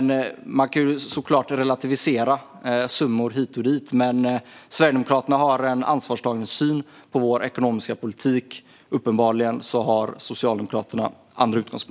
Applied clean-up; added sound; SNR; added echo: none; none; none; none.